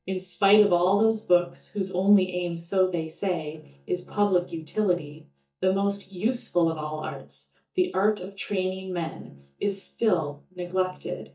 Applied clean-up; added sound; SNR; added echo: neural mask model DeepFilterNet 3.